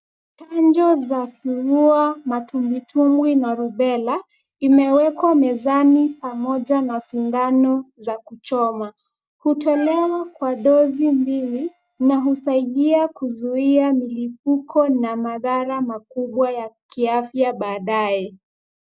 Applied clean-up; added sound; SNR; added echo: neural mask model DeepFilterNet 3.